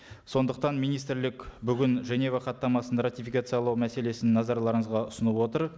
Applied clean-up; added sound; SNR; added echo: none; none; none; none.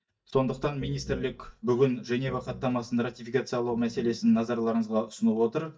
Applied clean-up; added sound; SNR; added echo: neural mask model DeepFilterNet 3.